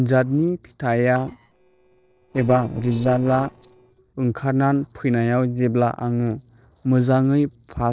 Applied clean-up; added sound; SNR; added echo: neural separator model SepFormer DNS4.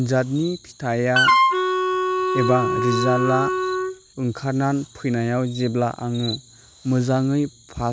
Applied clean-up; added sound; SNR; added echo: none; Wind instrument, woodwind instrument; -2 dB; none.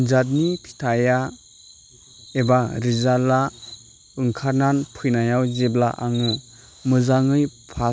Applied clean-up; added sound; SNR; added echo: none; none; none; none.